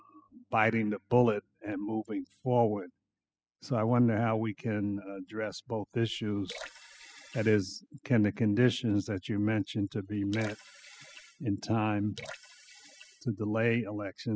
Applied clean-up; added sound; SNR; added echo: classical method spectral subtraction.